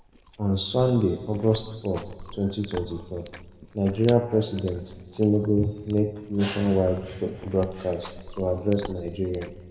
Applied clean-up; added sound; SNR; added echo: none; Chewing, mastication; 19 dB; reverberation time 1.6 s.